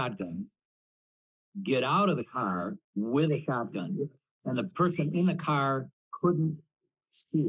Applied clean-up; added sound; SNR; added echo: neural mask model Resemble Enhance denoiser.